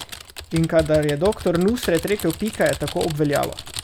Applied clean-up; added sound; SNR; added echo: none; Typing; 12 dB; none.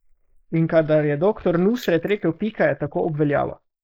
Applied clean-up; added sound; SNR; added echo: neural mask model Resemble Enhance denoiser.